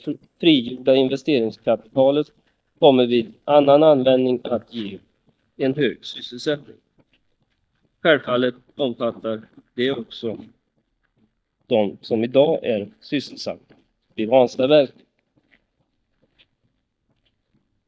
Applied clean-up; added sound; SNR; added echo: neural mask model DeepFilterNet 3.